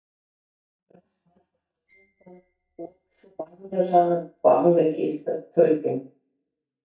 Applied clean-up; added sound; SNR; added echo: neural mask model DeepFilterNet 3.